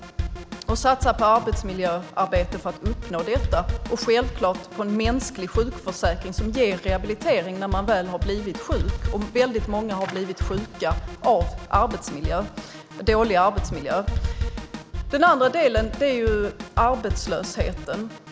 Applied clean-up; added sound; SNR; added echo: none; Drum kit; 5 dB; none.